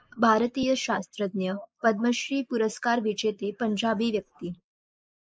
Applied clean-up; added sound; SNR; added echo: neural mask model Resemble Enhance denoiser.